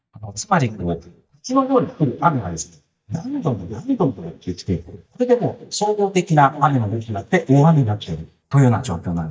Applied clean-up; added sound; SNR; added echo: neural mask model DeepFilterNet 3.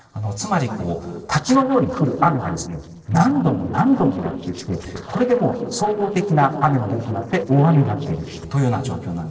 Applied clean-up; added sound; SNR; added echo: neural separator model SepFormer DNS4.